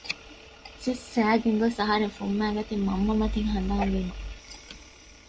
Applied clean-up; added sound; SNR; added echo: none; none; none; none.